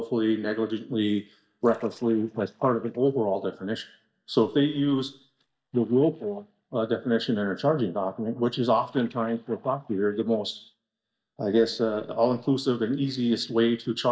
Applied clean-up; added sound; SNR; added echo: neural mask model DeepFilterNet 3.